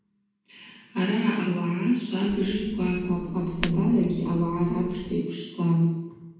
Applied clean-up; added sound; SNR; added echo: none; Hands; 12 dB; reverberation time 1.1 s.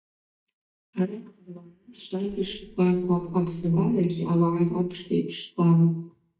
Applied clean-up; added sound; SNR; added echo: neural mask model DeepFilterNet 3.